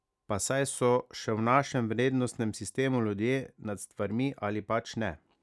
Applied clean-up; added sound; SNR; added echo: none; none; none; none.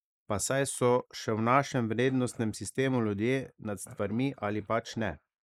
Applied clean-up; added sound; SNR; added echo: neural mask model Resemble Enhance denoiser.